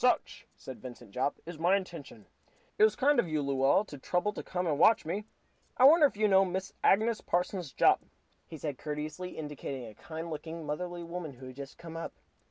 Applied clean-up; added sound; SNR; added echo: none; none; none; none.